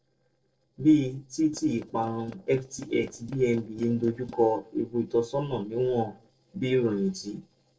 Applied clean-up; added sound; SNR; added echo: neural separator model SepFormer DNS4.